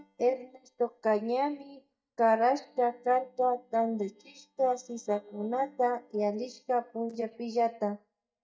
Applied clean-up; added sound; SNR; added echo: neural mask model DeepFilterNet 3.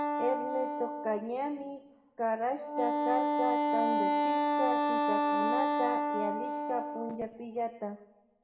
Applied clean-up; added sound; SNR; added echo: none; Wind instrument, woodwind instrument; -4 dB; reverberation time 0.8 s.